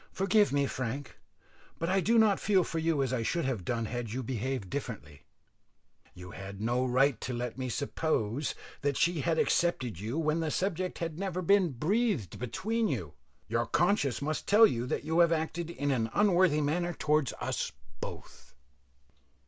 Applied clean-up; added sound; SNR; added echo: none; none; none; none.